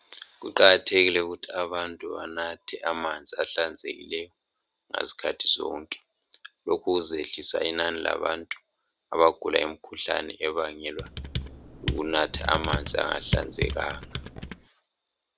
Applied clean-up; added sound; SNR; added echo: none; Computer keyboard; 5 dB; none.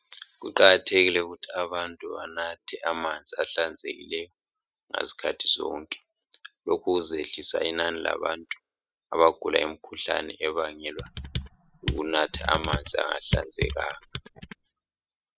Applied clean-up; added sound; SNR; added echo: classical method spectral subtraction.